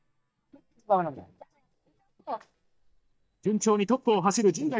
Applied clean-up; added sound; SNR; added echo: neural mask model DeepFilterNet 3.